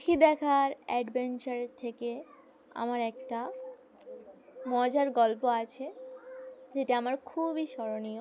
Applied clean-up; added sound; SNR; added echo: none; Bird; 18 dB; none.